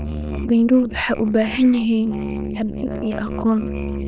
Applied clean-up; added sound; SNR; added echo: neural diffusion model UNIVERSE++.